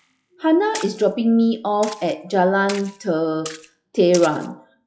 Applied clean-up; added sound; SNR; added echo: classical method log-MMSE.